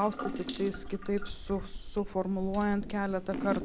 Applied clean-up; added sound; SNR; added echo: none; Drip / Sink (filling or washing) / Water tap, faucet; 6 dB; none.